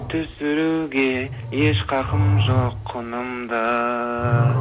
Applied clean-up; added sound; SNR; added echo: none; Growling; 0 dB; none.